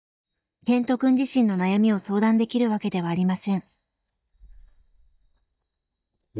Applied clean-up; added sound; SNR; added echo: neural mask model DeepFilterNet 3.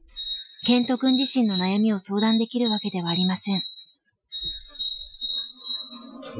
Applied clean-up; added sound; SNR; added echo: classical method Wiener filter.